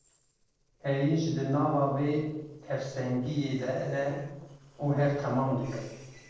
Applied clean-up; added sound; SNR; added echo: neural separator model SepFormer DNS4.